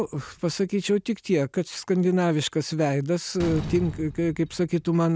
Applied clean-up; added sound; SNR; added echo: none; Slam; 15 dB; none.